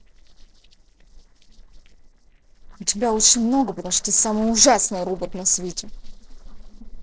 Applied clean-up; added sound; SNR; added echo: neural separator model SepFormer DNS4.